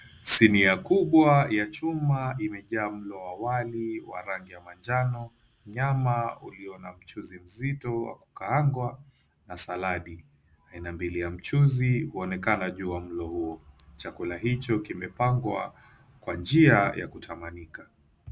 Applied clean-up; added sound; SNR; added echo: none; none; none; none.